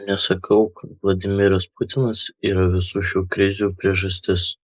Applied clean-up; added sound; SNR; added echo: neural mask model Resemble Enhance denoiser.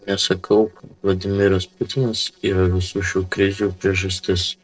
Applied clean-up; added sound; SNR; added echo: neural separator model SepFormer DNS4.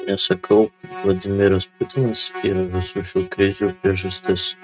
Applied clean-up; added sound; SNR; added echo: neural mask model RNNoise.